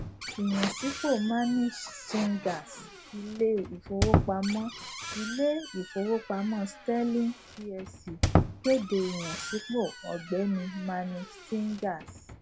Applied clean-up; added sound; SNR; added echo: none; Squeak; 4 dB; none.